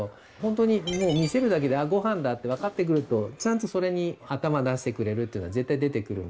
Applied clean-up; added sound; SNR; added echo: none; none; none; none.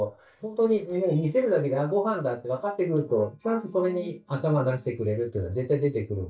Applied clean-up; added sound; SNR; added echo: neural mask model DeepFilterNet 3.